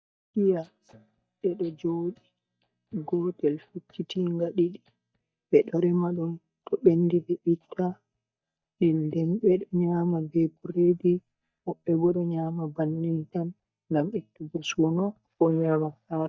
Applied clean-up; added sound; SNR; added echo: neural mask model DeepFilterNet 3.